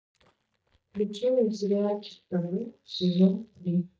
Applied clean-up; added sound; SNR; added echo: neural mask model DeepFilterNet 3.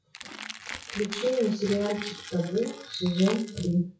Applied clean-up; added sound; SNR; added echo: classical method WPE with log-MMSE.